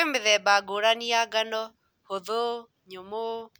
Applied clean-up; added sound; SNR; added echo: none; none; none; none.